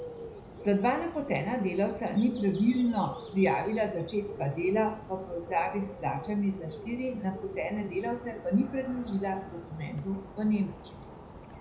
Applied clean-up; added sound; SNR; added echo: none; Bird; 14 dB; reverberation time 0.5 s.